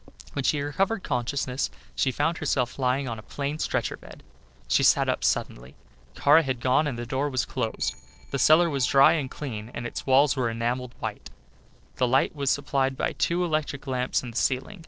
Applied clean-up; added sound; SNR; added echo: neural separator model SepFormer DNS4.